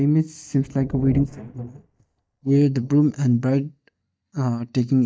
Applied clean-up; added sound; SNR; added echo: neural mask model DeepFilterNet 3.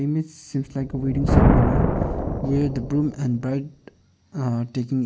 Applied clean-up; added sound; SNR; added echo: none; Thunder; -1 dB; none.